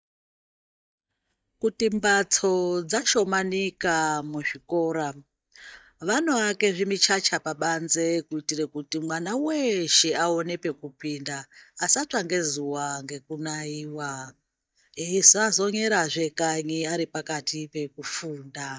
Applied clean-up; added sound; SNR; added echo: neural mask model DeepFilterNet 3.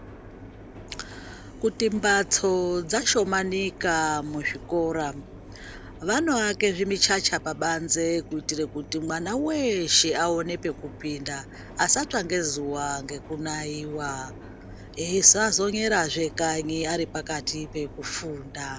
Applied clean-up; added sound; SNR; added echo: none; Subway, metro, underground + Mechanisms; 16 dB; none.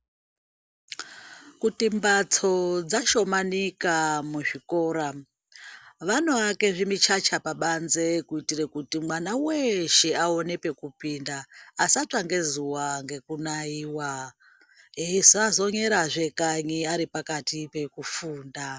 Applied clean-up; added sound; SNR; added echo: none; none; none; none.